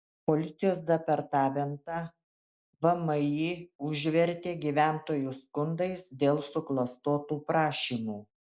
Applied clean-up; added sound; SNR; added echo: none; none; none; none.